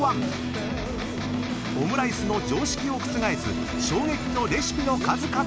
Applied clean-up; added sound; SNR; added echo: none; Electric guitar; 4 dB; none.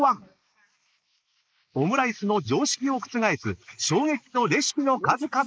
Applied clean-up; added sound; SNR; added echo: neural mask model Resemble Enhance denoiser.